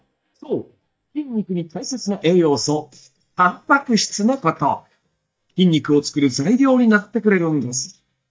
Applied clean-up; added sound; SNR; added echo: neural mask model DeepFilterNet 3.